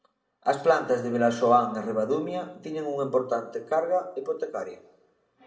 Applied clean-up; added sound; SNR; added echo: none; none; none; reverberation time 0.6 s.